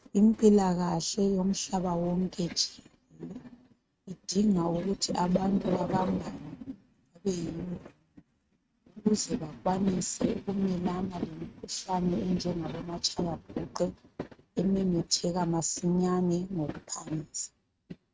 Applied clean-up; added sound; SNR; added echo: neural mask model RNNoise.